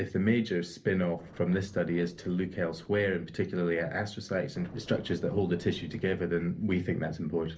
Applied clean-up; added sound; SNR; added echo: neural separator model SepFormer DNS4.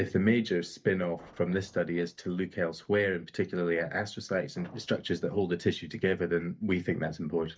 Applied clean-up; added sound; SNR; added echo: neural mask model DeepFilterNet 3.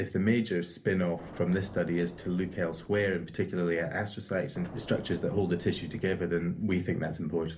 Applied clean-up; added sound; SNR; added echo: none; Explosion; 18 dB; reverberation time 0.3 s.